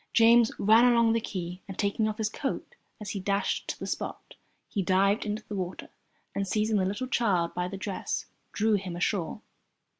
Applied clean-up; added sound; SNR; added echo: none; none; none; none.